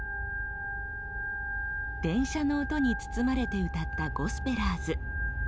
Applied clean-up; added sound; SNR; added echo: none; Organ; 6 dB; none.